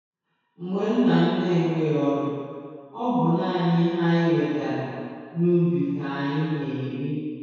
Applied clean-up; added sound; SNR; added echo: none; none; none; reverberation time 2.0 s.